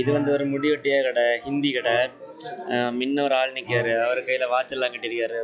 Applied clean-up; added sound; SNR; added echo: classical method log-MMSE.